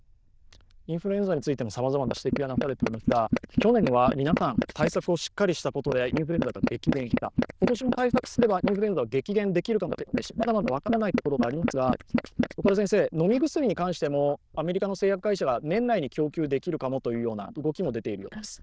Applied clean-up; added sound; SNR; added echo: neural diffusion model UNIVERSE++.